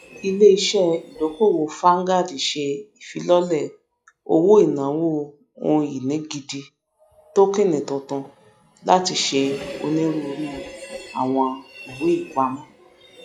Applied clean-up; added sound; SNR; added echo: classical method log-MMSE.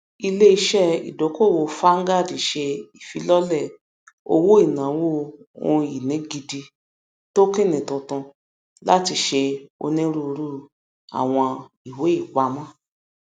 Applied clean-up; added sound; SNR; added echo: none; none; none; none.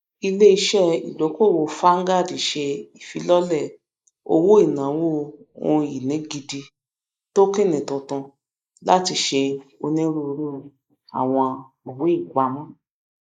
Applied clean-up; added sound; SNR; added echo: neural mask model Resemble Enhance denoiser.